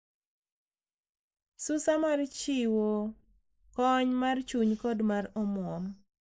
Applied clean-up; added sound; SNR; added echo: neural mask model Resemble Enhance denoiser.